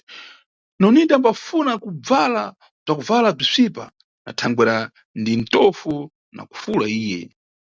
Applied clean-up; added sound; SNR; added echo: none; none; none; none.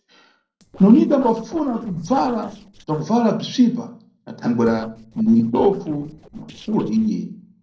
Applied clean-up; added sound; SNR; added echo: neural separator model SepFormer DNS4.